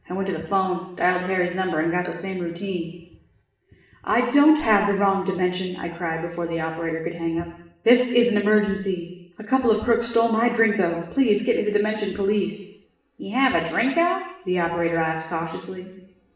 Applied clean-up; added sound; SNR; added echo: none; Burping, eructation; 18 dB; reverberation time 0.9 s.